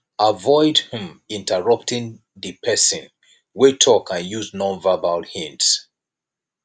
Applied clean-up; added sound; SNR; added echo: none; none; none; none.